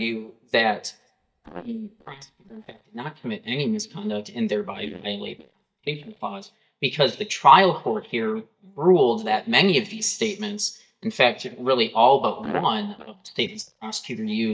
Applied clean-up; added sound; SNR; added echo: neural mask model DeepFilterNet 3.